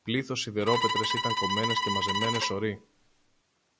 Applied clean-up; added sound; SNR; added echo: none; Bowed string instrument; -1 dB; none.